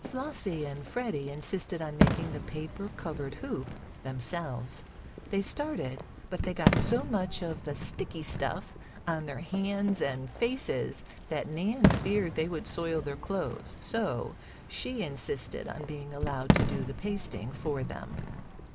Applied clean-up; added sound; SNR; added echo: none; Fireworks; 0 dB; none.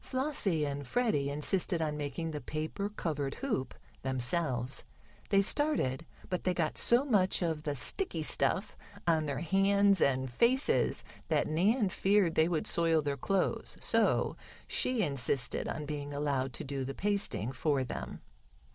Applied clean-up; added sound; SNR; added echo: none; none; none; none.